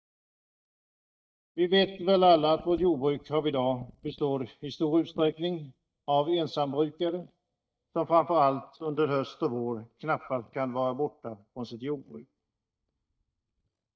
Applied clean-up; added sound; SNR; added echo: neural mask model DeepFilterNet 3.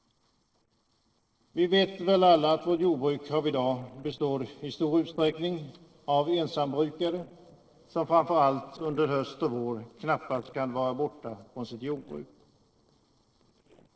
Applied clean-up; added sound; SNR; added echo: neural separator model SepFormer DNS4.